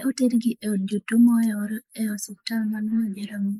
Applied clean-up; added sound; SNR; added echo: neural mask model Resemble Enhance denoiser.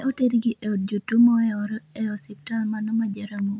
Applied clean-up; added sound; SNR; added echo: none; none; none; none.